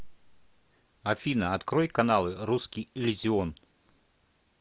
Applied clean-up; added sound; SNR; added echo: none; none; none; none.